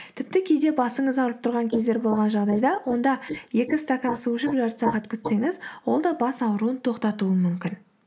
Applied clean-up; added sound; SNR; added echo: neural mask model Resemble Enhance denoiser.